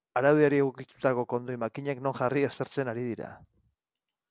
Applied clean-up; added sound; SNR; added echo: none; none; none; none.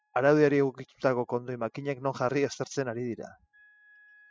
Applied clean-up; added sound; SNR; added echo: classical method spectral subtraction.